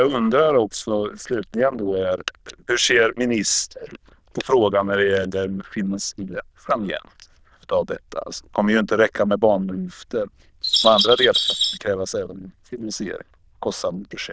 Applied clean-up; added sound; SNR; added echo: neural diffusion model UNIVERSE++.